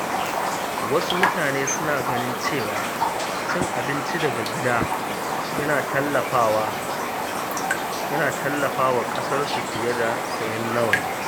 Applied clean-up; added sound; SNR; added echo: none; Raindrop; -1 dB; none.